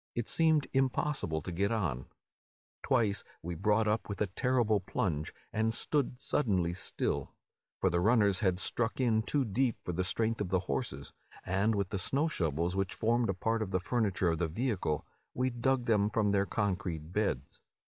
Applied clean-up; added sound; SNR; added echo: none; none; none; none.